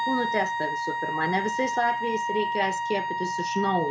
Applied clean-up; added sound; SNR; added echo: none; Wind instrument, woodwind instrument; 0 dB; none.